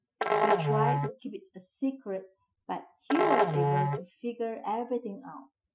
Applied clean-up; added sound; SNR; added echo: classical method Wiener filter.